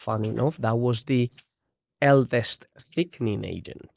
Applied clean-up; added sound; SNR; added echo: neural mask model Resemble Enhance denoiser.